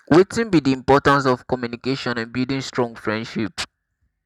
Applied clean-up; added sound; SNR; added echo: none; none; none; none.